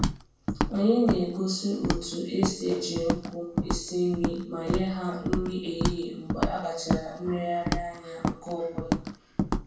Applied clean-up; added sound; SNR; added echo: none; Walk, footsteps; 1 dB; reverberation time 0.6 s.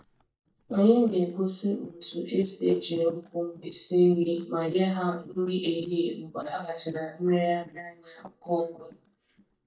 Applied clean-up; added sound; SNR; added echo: neural mask model DeepFilterNet 3.